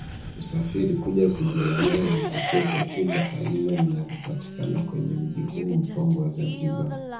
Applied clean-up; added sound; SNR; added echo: none; Cough; 7 dB; reverberation time 0.6 s.